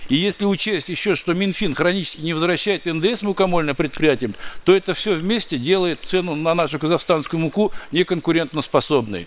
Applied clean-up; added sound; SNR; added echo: neural separator model SepFormer WHAM!.